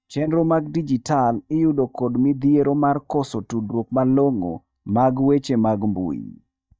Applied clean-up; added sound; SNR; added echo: neural mask model DeepFilterNet 3.